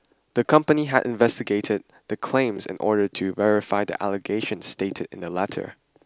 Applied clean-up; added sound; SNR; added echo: none; none; none; none.